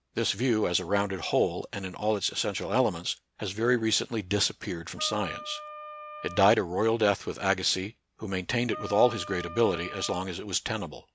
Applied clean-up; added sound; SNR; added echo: none; Wind instrument, woodwind instrument; 13 dB; none.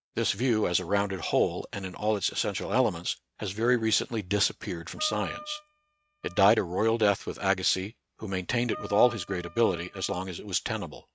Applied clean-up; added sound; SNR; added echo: neural mask model RNNoise.